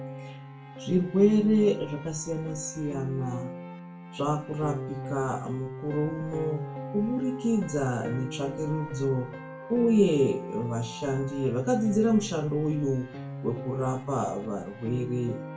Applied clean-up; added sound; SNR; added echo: none; Piano; 11 dB; reverberation time 0.3 s.